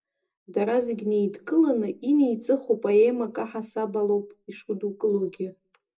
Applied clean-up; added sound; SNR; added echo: none; none; none; reverberation time 0.2 s.